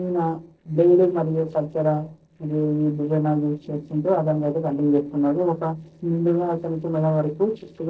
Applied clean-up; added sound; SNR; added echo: neural separator model SepFormer DNS4.